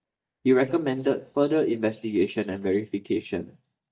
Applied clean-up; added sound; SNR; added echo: neural mask model DeepFilterNet 3.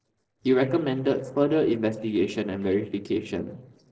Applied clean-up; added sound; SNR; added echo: neural separator model SepFormer DNS4.